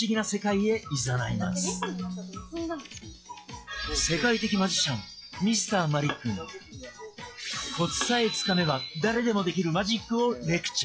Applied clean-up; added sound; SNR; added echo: classical method log-MMSE.